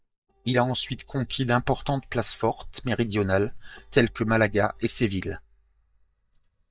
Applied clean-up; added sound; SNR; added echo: neural mask model DeepFilterNet 3.